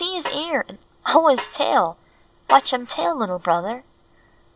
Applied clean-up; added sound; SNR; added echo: none; Snare drum; 15 dB; none.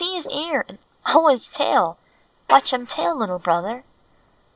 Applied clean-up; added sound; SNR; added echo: neural mask model Resemble Enhance denoiser.